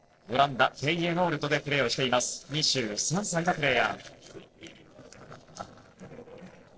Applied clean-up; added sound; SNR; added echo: neural separator model SepFormer DNS4.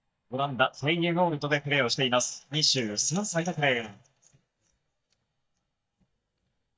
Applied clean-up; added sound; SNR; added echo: neural mask model DeepFilterNet 3.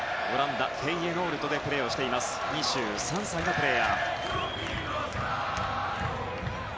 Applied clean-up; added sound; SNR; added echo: none; none; none; none.